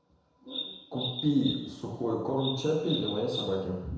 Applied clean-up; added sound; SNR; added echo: none; Bird vocalization, bird call, bird song; 8 dB; reverberation time 1.0 s.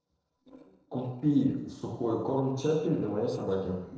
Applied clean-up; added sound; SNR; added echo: neural separator model SepFormer DNS4.